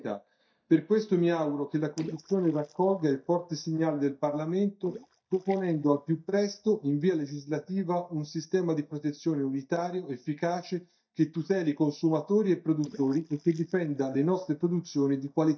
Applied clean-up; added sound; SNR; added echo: neural mask model DeepFilterNet 3.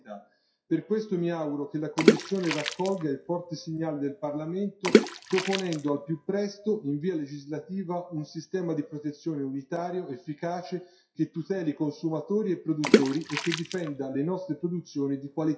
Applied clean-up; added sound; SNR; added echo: classical method WPE with log-MMSE.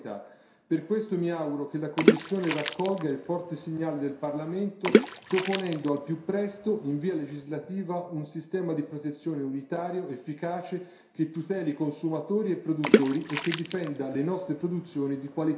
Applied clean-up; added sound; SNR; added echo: none; Water / Splash, splatter; -1 dB; reverberation time 0.7 s.